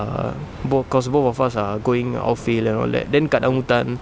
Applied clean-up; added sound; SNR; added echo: none; none; none; none.